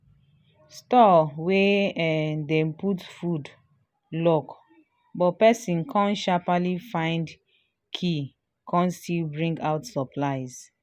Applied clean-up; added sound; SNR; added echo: none; none; none; none.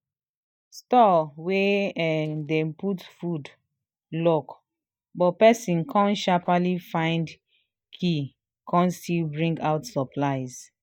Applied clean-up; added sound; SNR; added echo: neural mask model DeepFilterNet 3.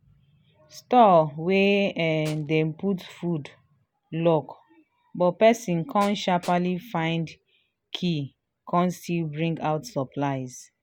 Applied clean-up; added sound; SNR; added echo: none; Tools; 20 dB; none.